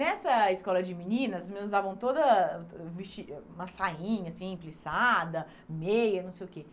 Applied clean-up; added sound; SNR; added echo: none; none; none; none.